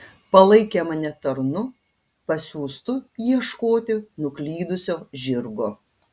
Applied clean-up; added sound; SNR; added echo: none; none; none; none.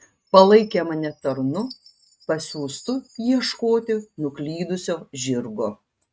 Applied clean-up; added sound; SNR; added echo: neural mask model RNNoise.